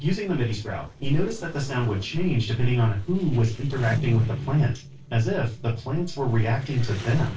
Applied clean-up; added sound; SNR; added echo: neural separator model SepFormer DNS4.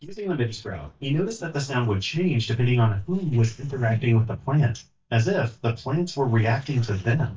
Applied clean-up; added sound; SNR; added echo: neural mask model DeepFilterNet 3.